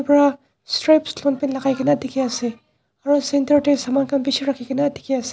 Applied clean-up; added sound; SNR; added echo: none; none; none; none.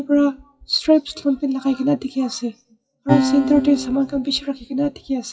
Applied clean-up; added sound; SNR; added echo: classical method WPE with log-MMSE.